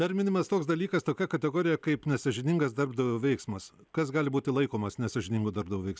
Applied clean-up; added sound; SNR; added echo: none; none; none; none.